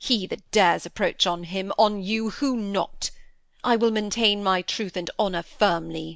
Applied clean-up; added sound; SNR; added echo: none; none; none; none.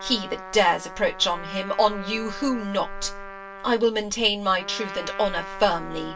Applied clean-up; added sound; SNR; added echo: none; Trumpet; 13 dB; reverberation time 0.1 s.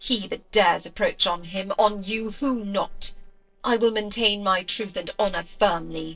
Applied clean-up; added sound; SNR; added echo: neural separator model SepFormer DNS4.